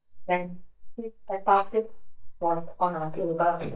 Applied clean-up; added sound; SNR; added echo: neural mask model DeepFilterNet 3.